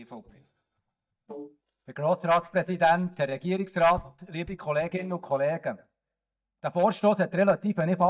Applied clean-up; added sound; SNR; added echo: neural mask model DeepFilterNet 3.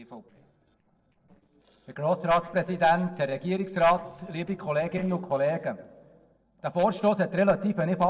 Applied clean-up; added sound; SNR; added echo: neural separator model SepFormer DNS4.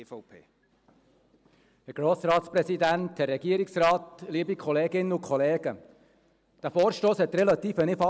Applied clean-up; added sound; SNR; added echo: none; none; none; none.